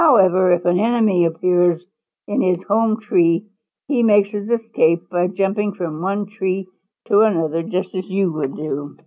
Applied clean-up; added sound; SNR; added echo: none; none; none; none.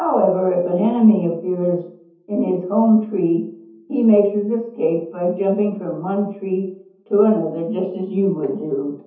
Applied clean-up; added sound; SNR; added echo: none; none; none; reverberation time 0.6 s.